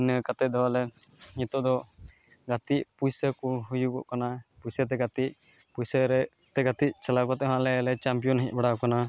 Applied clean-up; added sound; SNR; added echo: none; none; none; none.